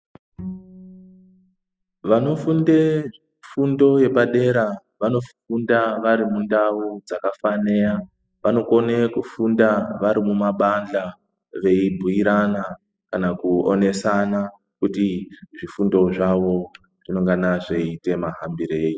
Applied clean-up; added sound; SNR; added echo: classical method spectral subtraction.